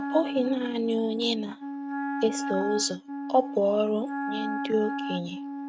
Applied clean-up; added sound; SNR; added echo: neural mask model RNNoise.